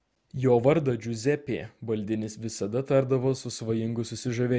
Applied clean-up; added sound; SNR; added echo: none; none; none; none.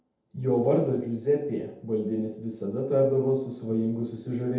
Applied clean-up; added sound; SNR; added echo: none; none; none; reverberation time 0.8 s.